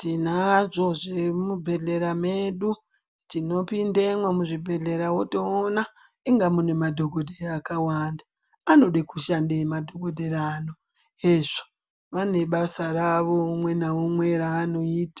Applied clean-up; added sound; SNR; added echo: none; none; none; none.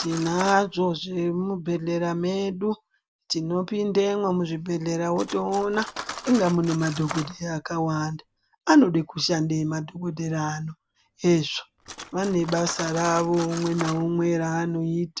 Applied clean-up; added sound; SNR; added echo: none; Cutlery, silverware; 16 dB; none.